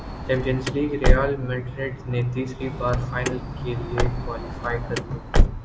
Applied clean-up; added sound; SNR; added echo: none; Car; -3 dB; none.